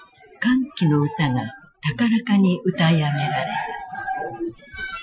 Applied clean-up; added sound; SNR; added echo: classical method Wiener filter.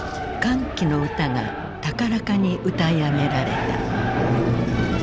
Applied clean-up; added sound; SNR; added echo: none; Sliding door / Train; 14 dB; none.